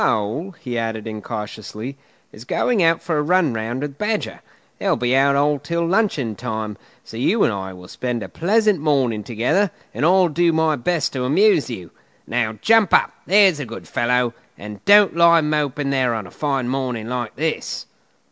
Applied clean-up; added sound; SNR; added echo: none; none; none; none.